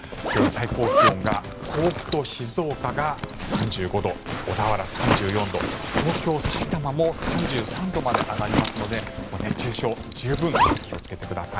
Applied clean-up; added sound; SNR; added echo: none; Zipper (clothing); 0 dB; none.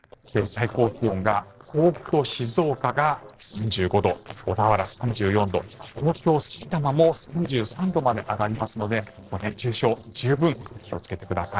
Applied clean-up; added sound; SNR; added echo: neural separator model SepFormer DNS4.